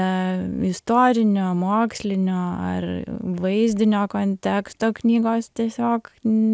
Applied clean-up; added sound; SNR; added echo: none; none; none; none.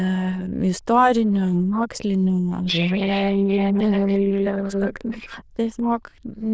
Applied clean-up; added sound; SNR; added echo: neural diffusion model UNIVERSE++.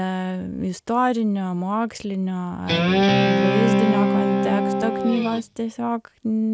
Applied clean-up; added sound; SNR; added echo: none; Guitar; -4 dB; none.